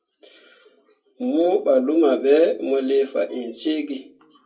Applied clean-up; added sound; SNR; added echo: none; none; none; reverberation time 0.2 s.